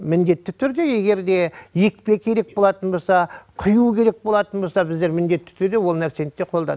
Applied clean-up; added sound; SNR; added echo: none; none; none; none.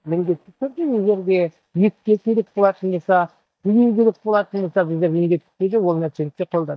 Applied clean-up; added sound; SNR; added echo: neural mask model DeepFilterNet 3.